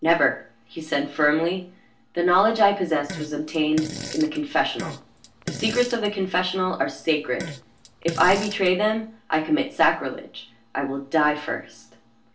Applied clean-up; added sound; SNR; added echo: none; Fart; 12 dB; reverberation time 0.3 s.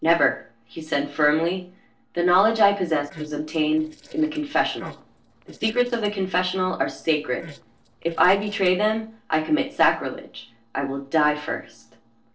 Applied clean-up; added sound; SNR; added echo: neural separator model SepFormer DNS4.